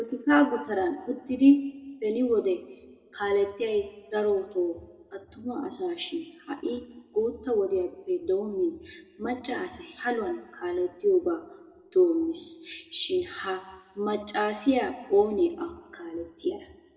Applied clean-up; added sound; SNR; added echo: none; none; none; reverberation time 1.4 s.